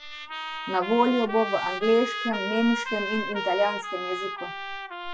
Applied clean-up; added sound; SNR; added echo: classical method WPE with log-MMSE.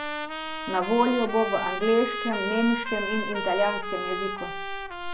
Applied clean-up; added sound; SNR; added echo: none; Trumpet; 5 dB; reverberation time 0.3 s.